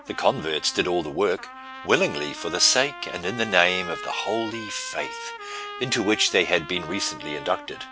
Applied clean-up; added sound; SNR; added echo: none; Trumpet; 12 dB; none.